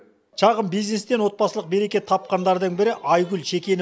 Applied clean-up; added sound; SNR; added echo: none; none; none; none.